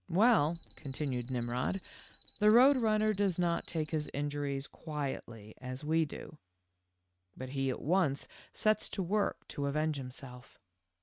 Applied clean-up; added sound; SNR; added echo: neural mask model RNNoise.